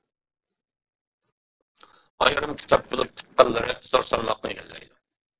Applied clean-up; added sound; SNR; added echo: neural separator model SepFormer DNS4.